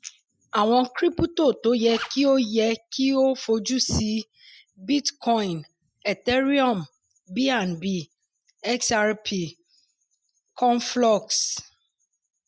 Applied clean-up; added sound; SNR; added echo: classical method Wiener filter.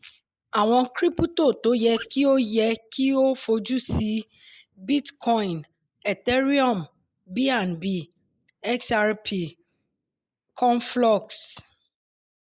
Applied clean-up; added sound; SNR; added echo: neural mask model Resemble Enhance denoiser.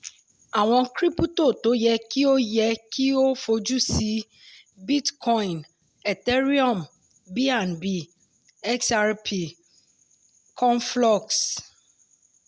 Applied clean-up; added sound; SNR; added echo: none; none; none; none.